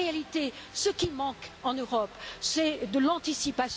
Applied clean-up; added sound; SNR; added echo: none; Musical instrument + Rain; 20 dB; none.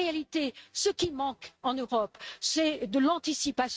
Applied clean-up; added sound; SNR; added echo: neural mask model RNNoise.